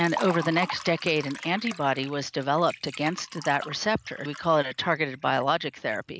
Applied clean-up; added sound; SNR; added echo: none; Liquid; 14 dB; none.